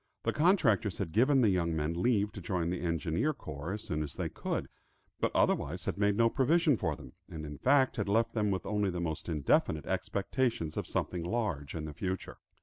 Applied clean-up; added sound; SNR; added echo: none; none; none; none.